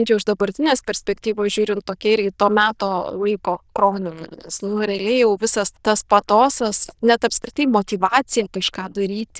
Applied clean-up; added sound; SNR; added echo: neural diffusion model UNIVERSE++.